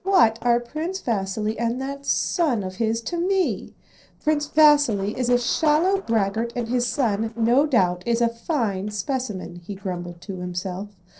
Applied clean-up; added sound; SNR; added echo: neural separator model SepFormer DNS4.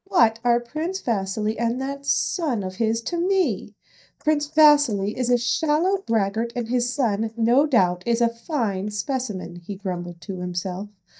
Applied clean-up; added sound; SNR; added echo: neural mask model DeepFilterNet 3.